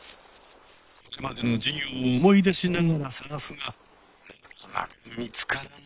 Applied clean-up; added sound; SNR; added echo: neural separator model SepFormer WHAM!.